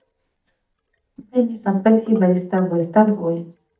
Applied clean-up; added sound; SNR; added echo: neural mask model DeepFilterNet 3.